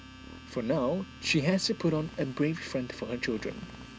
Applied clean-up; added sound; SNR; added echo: none; Domestic sounds, home sounds + Motorcycle; 15 dB; none.